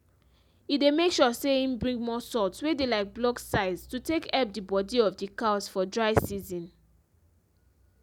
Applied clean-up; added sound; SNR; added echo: none; none; none; none.